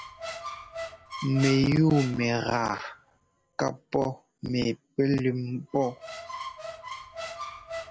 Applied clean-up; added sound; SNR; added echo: none; Squeak; 13 dB; none.